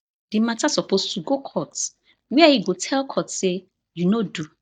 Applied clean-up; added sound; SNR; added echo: neural mask model DeepFilterNet 3.